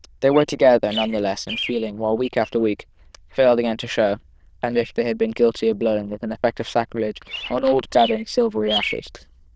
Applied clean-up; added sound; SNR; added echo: neural diffusion model UNIVERSE++.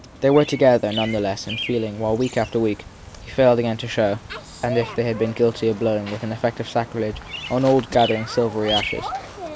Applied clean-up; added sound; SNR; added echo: none; Bird vocalization, bird call, bird song; 12 dB; none.